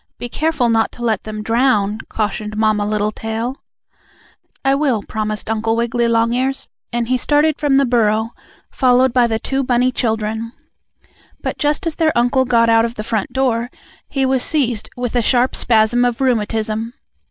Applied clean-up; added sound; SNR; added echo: none; none; none; none.